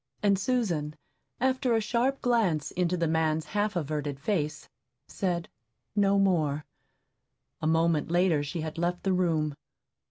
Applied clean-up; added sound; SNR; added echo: none; none; none; none.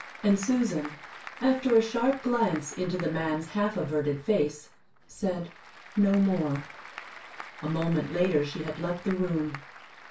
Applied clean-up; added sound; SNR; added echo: none; Applause / Crowd; 17 dB; reverberation time 0.2 s.